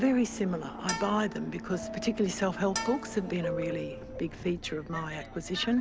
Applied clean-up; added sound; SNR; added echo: none; Subway, metro, underground + Bowed string instrument; 8 dB; none.